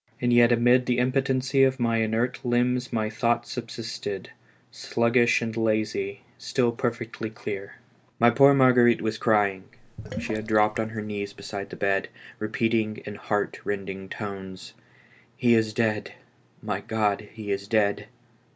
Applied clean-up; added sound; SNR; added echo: none; Sink (filling or washing); 15 dB; none.